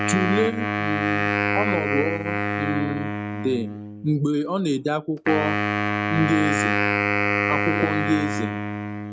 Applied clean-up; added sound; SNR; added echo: neural mask model RNNoise.